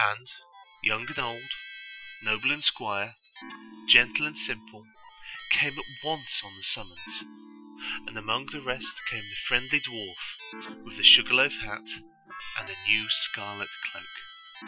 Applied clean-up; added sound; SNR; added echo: classical method Wiener filter.